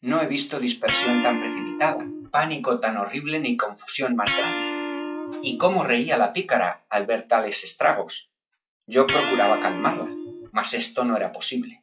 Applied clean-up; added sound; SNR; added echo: classical method log-MMSE.